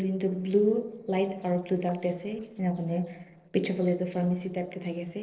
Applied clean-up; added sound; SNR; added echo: neural separator model SepFormer DNS4.